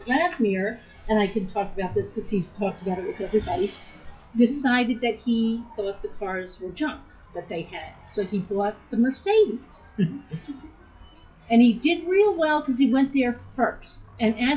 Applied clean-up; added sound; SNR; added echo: classical method WPE with log-MMSE.